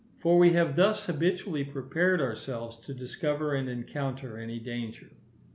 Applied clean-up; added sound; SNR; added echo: none; none; none; none.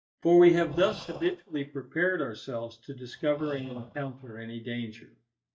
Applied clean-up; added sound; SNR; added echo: neural mask model DeepFilterNet 3.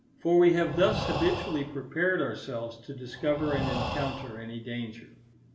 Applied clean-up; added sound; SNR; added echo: none; Breathing; 8 dB; reverberation time 0.7 s.